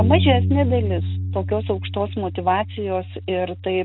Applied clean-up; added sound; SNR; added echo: none; Bass guitar; 1 dB; none.